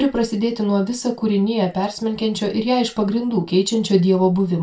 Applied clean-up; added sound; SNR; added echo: none; none; none; reverberation time 0.2 s.